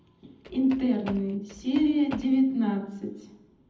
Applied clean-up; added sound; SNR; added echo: none; Run; 17 dB; reverberation time 0.8 s.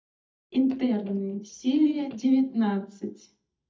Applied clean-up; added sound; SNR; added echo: neural mask model DeepFilterNet 3.